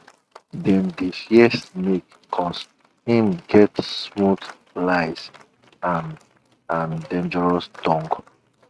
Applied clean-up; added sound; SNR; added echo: neural mask model RNNoise.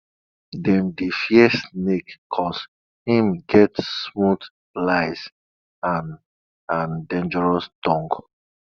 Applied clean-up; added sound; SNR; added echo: none; none; none; none.